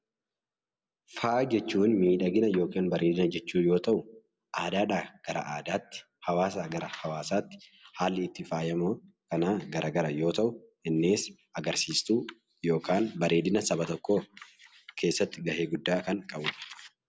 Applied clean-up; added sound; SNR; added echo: none; none; none; none.